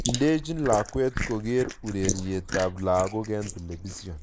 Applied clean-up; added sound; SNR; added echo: neural mask model Resemble Enhance denoiser.